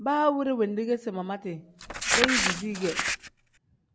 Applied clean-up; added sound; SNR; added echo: none; Crumpling, crinkling; -1 dB; none.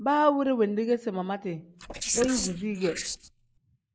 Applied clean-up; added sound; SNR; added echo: neural mask model Resemble Enhance denoiser.